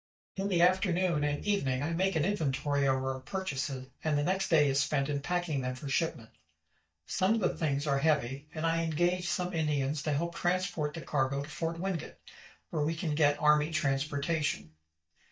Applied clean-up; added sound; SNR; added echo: neural mask model DeepFilterNet 3.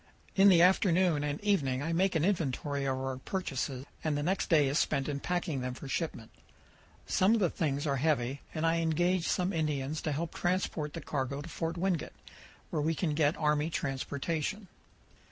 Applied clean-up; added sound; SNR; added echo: none; none; none; none.